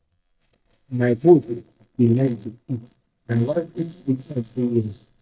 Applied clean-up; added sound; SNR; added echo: neural mask model DeepFilterNet 3.